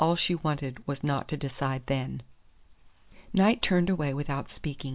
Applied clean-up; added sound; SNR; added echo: none; none; none; none.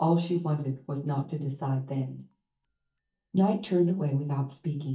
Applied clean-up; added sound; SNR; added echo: neural mask model DeepFilterNet 3.